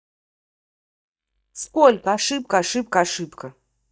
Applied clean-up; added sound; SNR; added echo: neural mask model DeepFilterNet 3.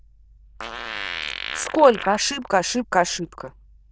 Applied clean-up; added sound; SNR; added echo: neural diffusion model UNIVERSE++.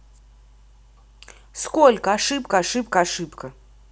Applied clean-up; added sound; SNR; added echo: none; none; none; none.